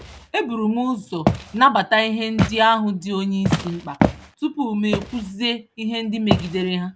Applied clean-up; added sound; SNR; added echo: none; Walk, footsteps; 5 dB; none.